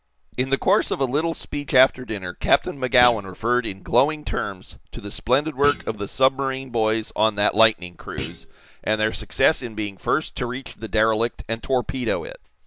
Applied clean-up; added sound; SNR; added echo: none; Thump, thud; 15 dB; none.